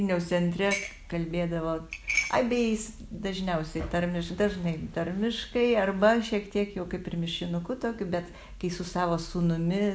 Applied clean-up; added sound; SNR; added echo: none; none; none; none.